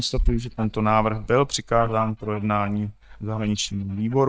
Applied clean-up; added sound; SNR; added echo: neural mask model DeepFilterNet 3.